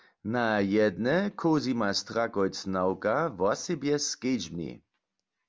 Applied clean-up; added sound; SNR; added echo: none; none; none; none.